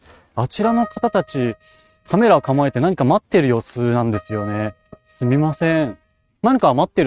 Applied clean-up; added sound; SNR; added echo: neural mask model RNNoise.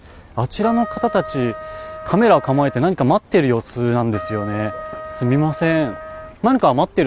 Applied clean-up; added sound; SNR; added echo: none; Trumpet; 14 dB; none.